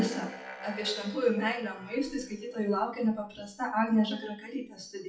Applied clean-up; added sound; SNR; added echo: classical method WPE with log-MMSE.